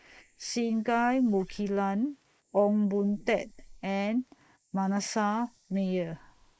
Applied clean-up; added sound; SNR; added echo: neural mask model Resemble Enhance denoiser.